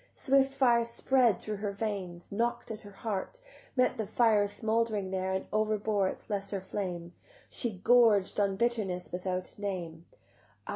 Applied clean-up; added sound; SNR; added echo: none; none; none; none.